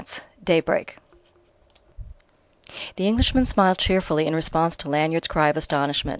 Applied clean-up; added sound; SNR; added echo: none; none; none; none.